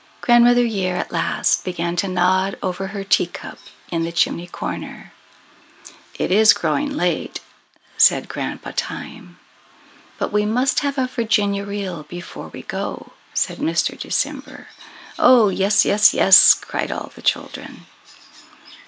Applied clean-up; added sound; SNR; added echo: none; none; none; none.